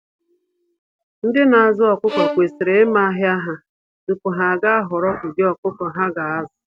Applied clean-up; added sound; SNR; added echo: none; Bowed string instrument; 8 dB; none.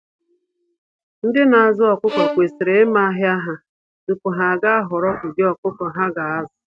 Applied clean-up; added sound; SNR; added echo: neural mask model RNNoise.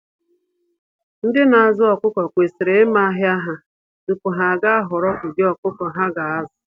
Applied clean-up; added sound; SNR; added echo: none; none; none; none.